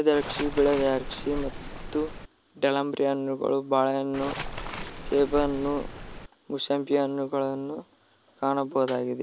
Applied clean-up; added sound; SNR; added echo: none; Waves, surf; 8 dB; none.